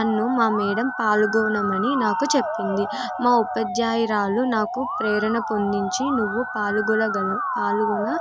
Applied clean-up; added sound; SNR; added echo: none; Musical instrument; 4 dB; none.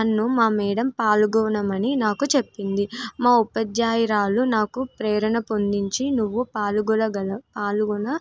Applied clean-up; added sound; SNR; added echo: none; none; none; none.